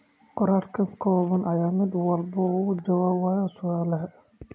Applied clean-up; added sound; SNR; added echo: none; none; none; none.